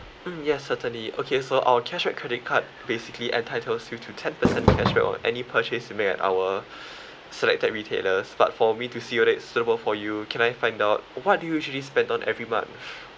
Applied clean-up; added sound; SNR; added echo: none; Fireworks; -1 dB; none.